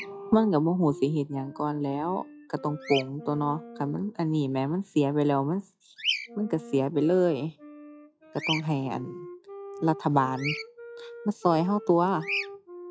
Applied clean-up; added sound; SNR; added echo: classical method log-MMSE.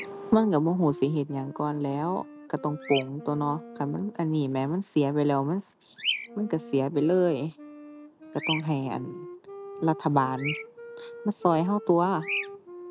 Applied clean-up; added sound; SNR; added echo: none; Wind instrument, woodwind instrument + Bird vocalization, bird call, bird song; 12 dB; none.